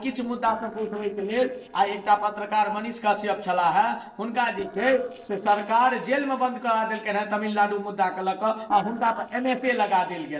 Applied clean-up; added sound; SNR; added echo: neural separator model SepFormer DNS4.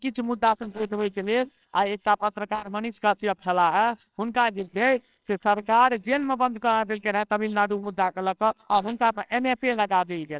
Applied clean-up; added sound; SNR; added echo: neural separator model SepFormer WHAMR!.